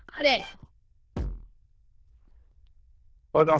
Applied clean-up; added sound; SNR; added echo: neural diffusion model UNIVERSE++.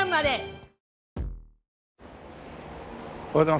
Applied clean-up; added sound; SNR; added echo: none; Bass drum; 8 dB; none.